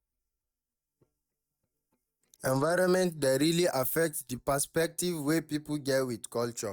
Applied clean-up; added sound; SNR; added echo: neural mask model DeepFilterNet 3.